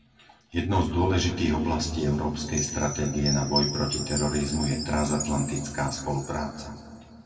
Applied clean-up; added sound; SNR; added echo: none; Chime; 10 dB; reverberation time 2.3 s.